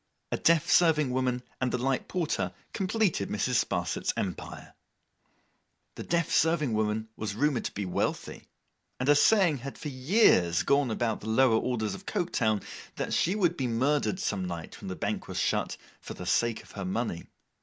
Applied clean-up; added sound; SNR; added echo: none; none; none; none.